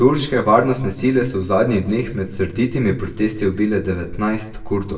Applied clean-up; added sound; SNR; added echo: none; none; none; reverberation time 0.7 s.